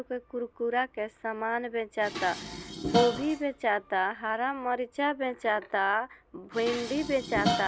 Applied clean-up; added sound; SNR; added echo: none; Dishes, pots, and pans; 7 dB; none.